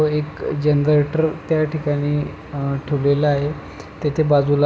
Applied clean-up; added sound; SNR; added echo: none; none; none; none.